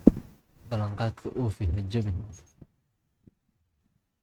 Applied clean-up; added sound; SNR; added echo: neural mask model RNNoise.